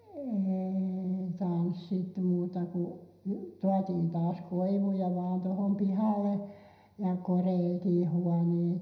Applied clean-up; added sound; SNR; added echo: none; none; none; reverberation time 0.7 s.